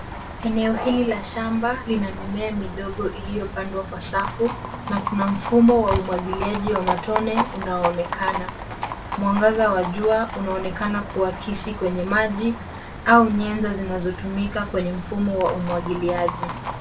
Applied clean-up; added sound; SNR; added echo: none; Livestock, farm animals, working animals; 8 dB; reverberation time 0.2 s.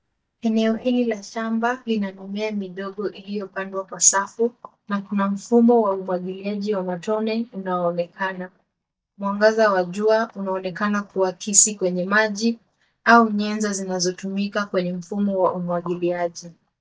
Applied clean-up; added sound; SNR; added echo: neural mask model DeepFilterNet 3.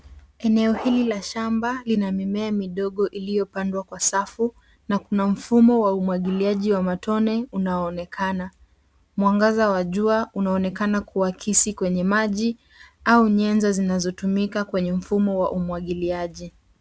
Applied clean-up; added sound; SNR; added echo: none; none; none; none.